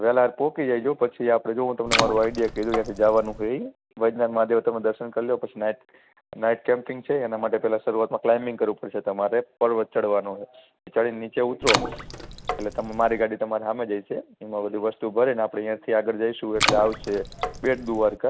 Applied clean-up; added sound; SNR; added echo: none; Water / Splash, splatter; 4 dB; none.